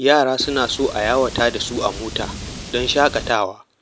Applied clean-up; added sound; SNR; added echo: none; Water; 12 dB; none.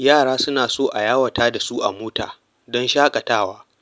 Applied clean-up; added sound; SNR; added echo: none; none; none; none.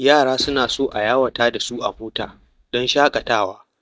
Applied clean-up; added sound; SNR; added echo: neural mask model DeepFilterNet 3.